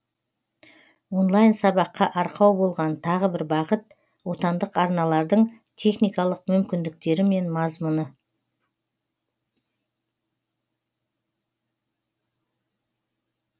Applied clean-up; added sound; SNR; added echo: none; none; none; none.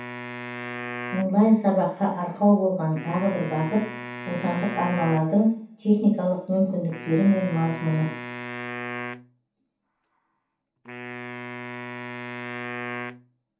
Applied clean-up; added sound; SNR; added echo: none; Wind instrument, woodwind instrument; 11 dB; reverberation time 0.7 s.